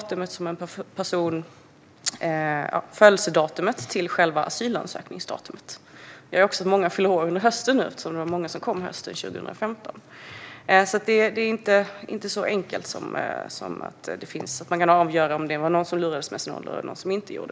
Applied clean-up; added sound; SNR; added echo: none; none; none; none.